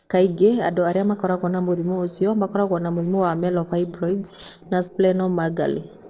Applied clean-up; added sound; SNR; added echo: neural separator model SepFormer DNS4.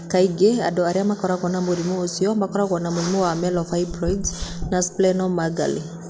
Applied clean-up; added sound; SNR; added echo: none; Dog; 13 dB; none.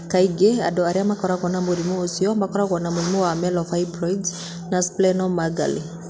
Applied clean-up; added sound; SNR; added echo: none; none; none; none.